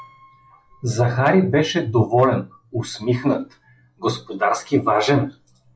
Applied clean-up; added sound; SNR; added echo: classical method log-MMSE.